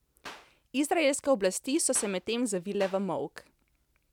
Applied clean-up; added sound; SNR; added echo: none; Clapping; 17 dB; none.